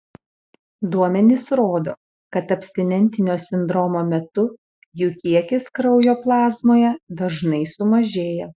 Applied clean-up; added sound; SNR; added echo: classical method Wiener filter.